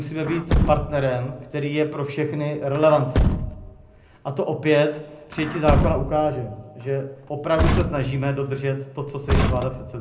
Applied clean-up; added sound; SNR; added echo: none; Truck; 2 dB; reverberation time 0.4 s.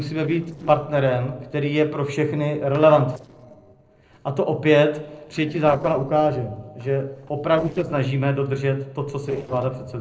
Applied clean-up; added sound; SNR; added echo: neural separator model SepFormer DNS4.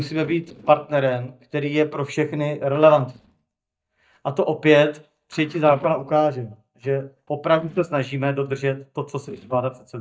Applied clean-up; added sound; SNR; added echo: neural mask model DeepFilterNet 3.